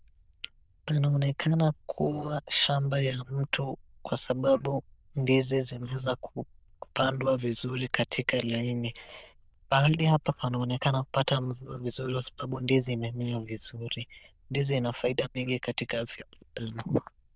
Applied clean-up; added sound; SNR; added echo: neural diffusion model UNIVERSE++.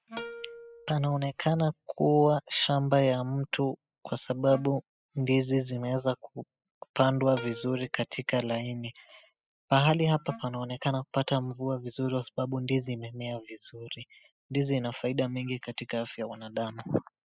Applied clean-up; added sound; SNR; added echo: classical method spectral subtraction.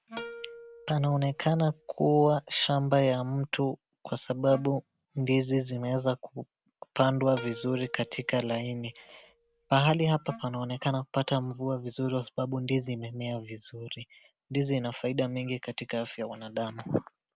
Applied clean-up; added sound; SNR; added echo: none; Wind instrument, woodwind instrument + Plucked string instrument; 18 dB; none.